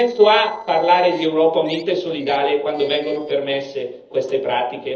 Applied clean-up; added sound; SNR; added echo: neural separator model SepFormer DNS4.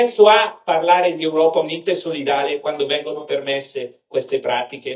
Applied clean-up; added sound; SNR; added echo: neural mask model DeepFilterNet 3.